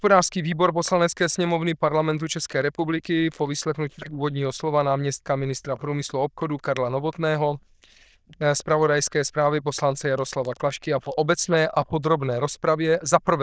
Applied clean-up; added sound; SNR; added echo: neural diffusion model UNIVERSE++.